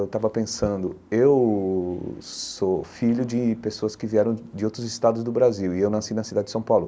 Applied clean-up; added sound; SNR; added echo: none; none; none; none.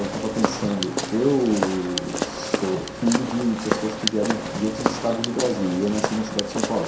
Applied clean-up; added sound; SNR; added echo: none; Walk, footsteps; 3 dB; reverberation time 0.7 s.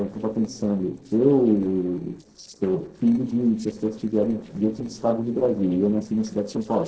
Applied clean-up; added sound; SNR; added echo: neural separator model SepFormer DNS4.